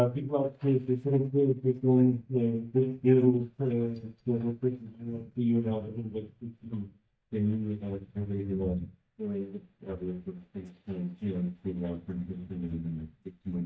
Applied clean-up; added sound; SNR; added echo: neural mask model DeepFilterNet 3.